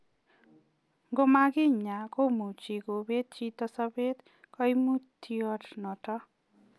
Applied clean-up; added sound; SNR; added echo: none; none; none; none.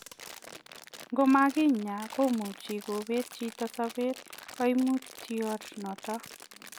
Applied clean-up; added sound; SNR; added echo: none; Crumpling, crinkling; 17 dB; none.